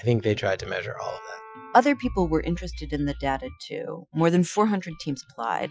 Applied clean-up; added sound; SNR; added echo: classical method Wiener filter.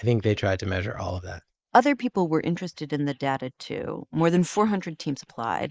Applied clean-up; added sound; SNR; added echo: neural mask model Resemble Enhance denoiser.